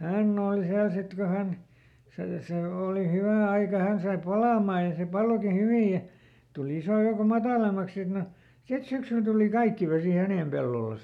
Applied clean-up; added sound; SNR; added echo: none; none; none; none.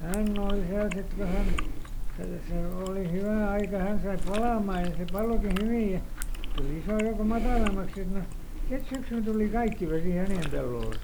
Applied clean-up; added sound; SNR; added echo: none; Chewing, mastication; -1 dB; none.